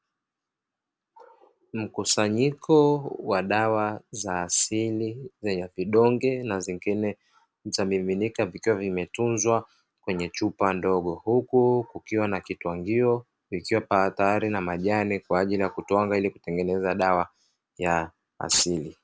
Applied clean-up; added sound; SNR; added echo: none; none; none; none.